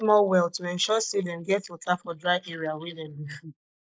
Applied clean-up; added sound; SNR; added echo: neural mask model Resemble Enhance denoiser.